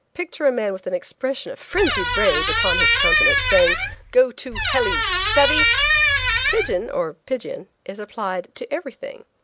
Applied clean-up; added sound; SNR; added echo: none; Squeak; -4 dB; none.